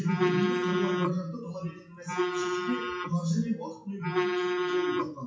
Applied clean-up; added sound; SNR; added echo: classical method WPE with log-MMSE.